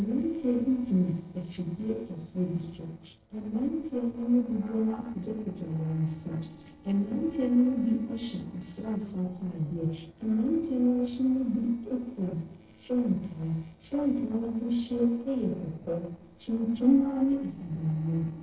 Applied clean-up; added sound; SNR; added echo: neural separator model SepFormer DNS4.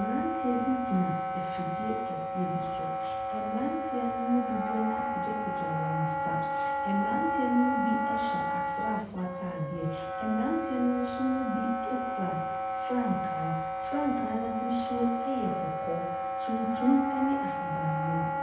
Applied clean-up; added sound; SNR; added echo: none; Wind instrument, woodwind instrument; 0 dB; reverberation time 0.9 s.